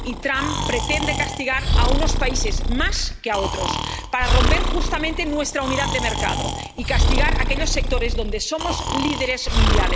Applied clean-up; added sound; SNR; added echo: none; Breathing; -4 dB; none.